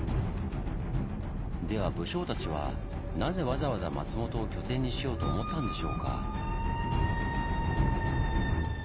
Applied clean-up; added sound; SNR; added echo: none; none; none; none.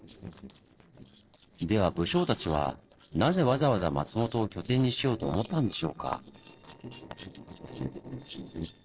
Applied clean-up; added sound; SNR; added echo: neural separator model SepFormer DNS4.